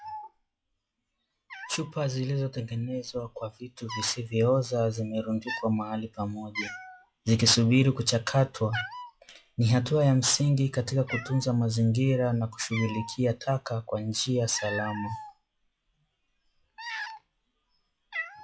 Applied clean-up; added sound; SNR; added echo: classical method log-MMSE.